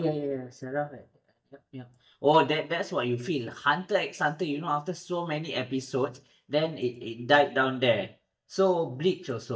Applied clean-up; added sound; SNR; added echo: neural mask model DeepFilterNet 3.